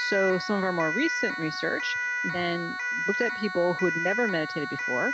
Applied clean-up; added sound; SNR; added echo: none; Siren; 2 dB; none.